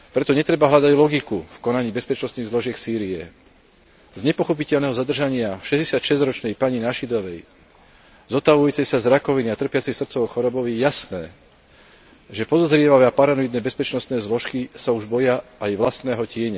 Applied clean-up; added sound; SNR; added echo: none; none; none; none.